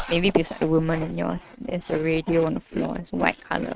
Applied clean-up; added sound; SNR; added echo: neural mask model RNNoise.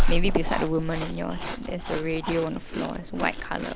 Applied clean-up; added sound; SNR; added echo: none; Chewing, mastication; -2 dB; none.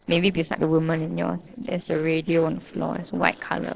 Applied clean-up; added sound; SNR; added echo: neural separator model SepFormer DNS4.